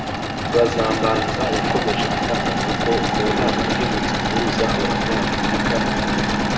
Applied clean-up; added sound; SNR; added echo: none; Engine / Mechanisms; -4 dB; reverberation time 0.7 s.